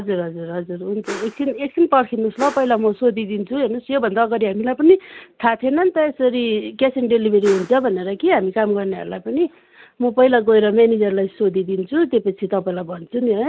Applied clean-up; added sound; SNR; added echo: none; Whoosh, swoosh, swish; 17 dB; none.